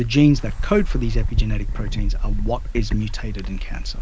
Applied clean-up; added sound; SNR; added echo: none; Bird; 0 dB; none.